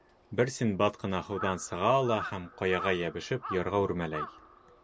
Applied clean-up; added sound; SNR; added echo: none; Crow; 13 dB; none.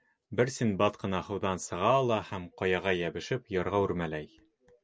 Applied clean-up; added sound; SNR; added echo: none; none; none; none.